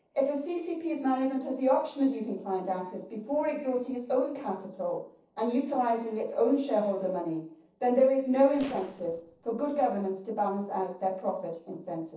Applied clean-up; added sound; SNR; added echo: neural separator model SepFormer DNS4.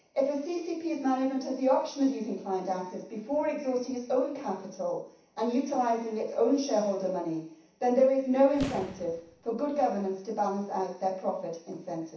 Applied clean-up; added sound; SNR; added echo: none; Boom; 15 dB; reverberation time 0.7 s.